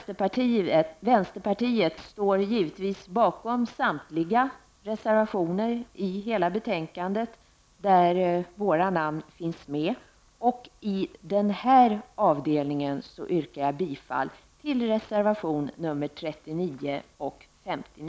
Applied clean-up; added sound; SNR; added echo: none; none; none; none.